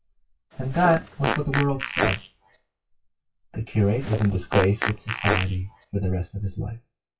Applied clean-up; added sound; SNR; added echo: classical method WPE with log-MMSE.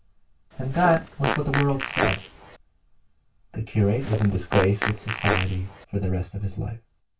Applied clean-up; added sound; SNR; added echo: none; Fart; 4 dB; reverberation time 0.2 s.